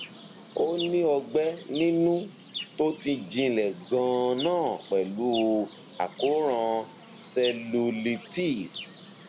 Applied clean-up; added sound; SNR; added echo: none; Chirp, tweet; 15 dB; none.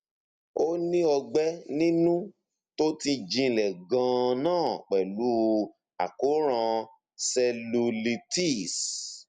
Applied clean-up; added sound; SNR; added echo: none; none; none; none.